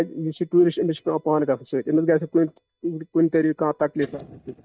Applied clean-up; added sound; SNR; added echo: neural mask model DeepFilterNet 3.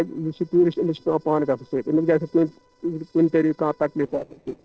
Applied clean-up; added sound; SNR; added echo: neural separator model SepFormer DNS4.